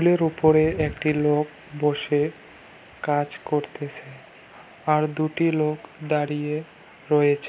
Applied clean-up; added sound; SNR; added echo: none; none; none; none.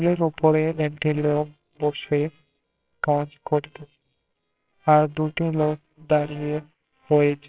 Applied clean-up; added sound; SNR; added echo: neural separator model SepFormer WHAMR!.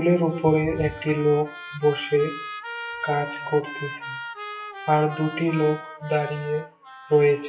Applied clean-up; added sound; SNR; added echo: classical method WPE with log-MMSE.